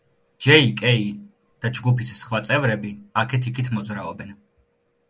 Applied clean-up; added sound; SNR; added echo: none; none; none; none.